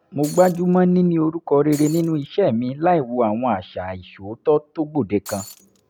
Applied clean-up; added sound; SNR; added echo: none; Shatter; 18 dB; none.